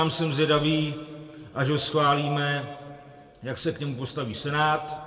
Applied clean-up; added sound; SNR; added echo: none; none; none; reverberation time 1.2 s.